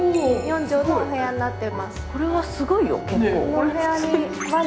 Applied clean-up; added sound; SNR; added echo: none; Organ; 18 dB; none.